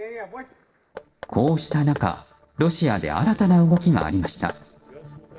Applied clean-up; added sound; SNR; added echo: neural separator model SepFormer DNS4.